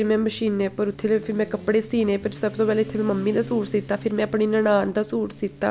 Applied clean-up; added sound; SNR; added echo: none; Motorcycle; 18 dB; none.